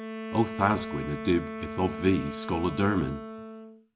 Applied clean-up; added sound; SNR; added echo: none; Wind instrument, woodwind instrument; 8 dB; none.